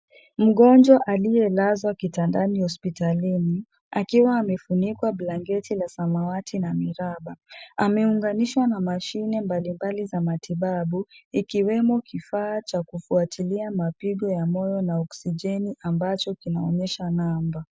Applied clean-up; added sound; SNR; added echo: none; none; none; none.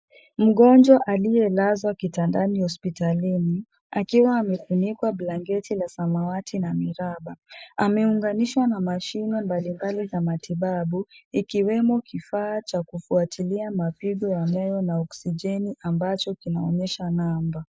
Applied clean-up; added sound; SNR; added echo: neural mask model Resemble Enhance denoiser.